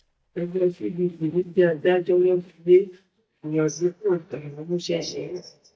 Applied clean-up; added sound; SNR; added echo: neural mask model DeepFilterNet 3.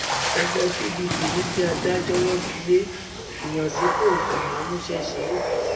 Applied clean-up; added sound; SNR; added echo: none; Water / Splash, splatter; 1 dB; reverberation time 1.2 s.